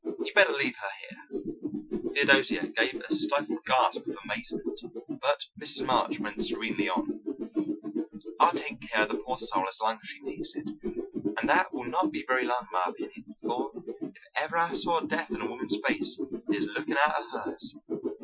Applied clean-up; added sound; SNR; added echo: classical method Wiener filter.